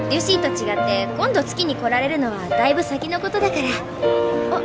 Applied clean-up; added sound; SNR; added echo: none; none; none; none.